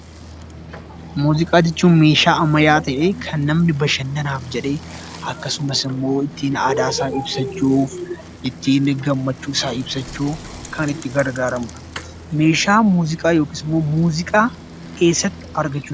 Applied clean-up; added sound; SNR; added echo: none; Bicycle; 16 dB; none.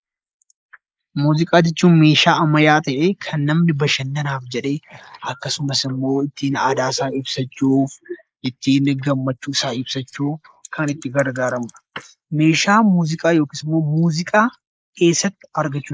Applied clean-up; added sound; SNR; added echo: neural mask model Resemble Enhance denoiser.